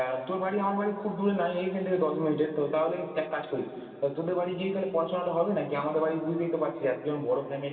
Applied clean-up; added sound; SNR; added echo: none; none; none; reverberation time 2.4 s.